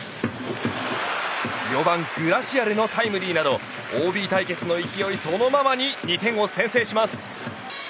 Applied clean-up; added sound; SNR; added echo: none; none; none; none.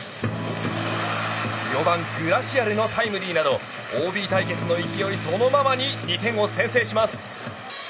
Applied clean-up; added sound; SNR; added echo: none; Electric guitar / Strum; 9 dB; reverberation time 1.6 s.